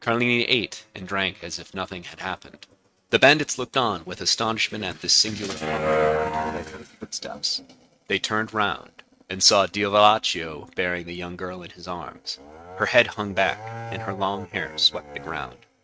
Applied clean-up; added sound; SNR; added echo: neural mask model RNNoise.